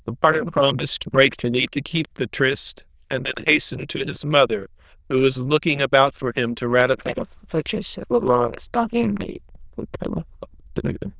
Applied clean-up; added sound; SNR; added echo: neural diffusion model UNIVERSE++.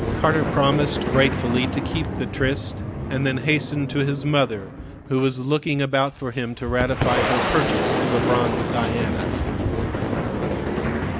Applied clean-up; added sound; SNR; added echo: none; Boom; 1 dB; none.